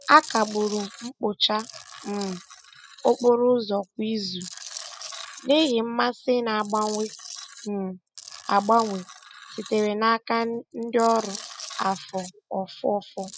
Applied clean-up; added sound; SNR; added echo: classical method spectral subtraction.